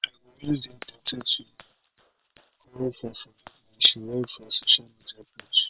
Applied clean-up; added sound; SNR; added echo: neural separator model SepFormer WHAM!.